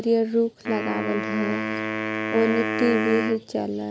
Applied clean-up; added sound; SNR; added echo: none; Wind instrument, woodwind instrument; 4 dB; none.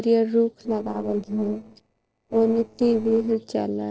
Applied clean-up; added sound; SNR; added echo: neural separator model SepFormer DNS4.